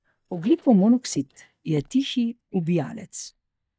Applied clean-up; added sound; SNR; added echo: neural mask model DeepFilterNet 3.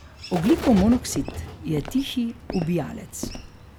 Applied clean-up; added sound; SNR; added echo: none; Bird + Walk, footsteps; 10 dB; none.